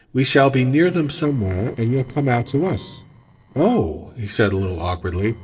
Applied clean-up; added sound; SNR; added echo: neural separator model SepFormer DNS4.